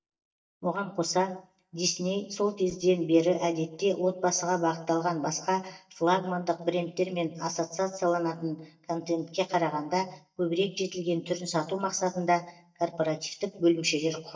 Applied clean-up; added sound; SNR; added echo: neural mask model DeepFilterNet 3.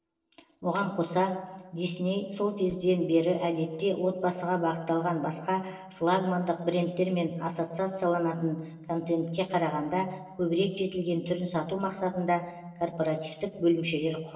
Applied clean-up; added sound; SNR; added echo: neural separator model SepFormer DNS4.